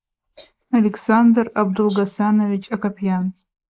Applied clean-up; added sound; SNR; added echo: neural mask model Resemble Enhance denoiser.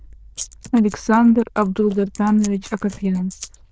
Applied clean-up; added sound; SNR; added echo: neural diffusion model UNIVERSE++.